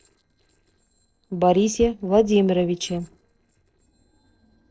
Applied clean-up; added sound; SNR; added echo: neural separator model SepFormer DNS4.